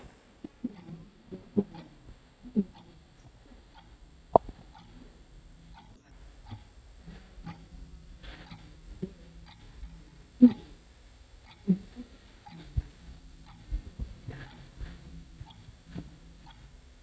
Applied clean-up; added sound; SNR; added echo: neural mask model DeepFilterNet 3.